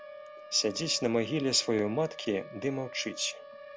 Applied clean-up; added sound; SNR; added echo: none; Siren; 15 dB; none.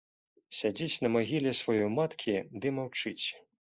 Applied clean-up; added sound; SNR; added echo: neural mask model Resemble Enhance denoiser.